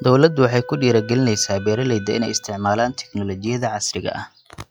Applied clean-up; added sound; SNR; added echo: classical method log-MMSE.